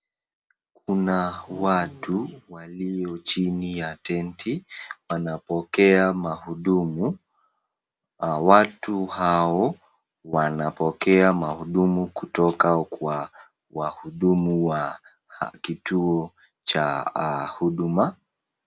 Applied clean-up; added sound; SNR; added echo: none; none; none; none.